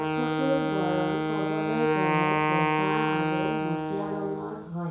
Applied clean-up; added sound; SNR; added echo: none; Wind instrument, woodwind instrument; -5 dB; reverberation time 0.6 s.